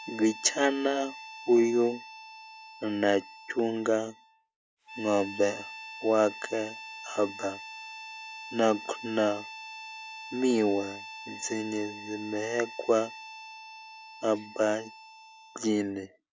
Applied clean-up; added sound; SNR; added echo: none; Harmonica; 14 dB; none.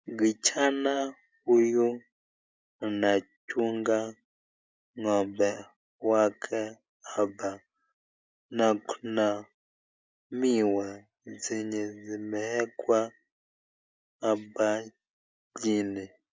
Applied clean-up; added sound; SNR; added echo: none; none; none; none.